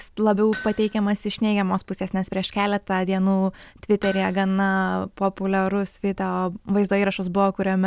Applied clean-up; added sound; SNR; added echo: none; Hammer; 19 dB; none.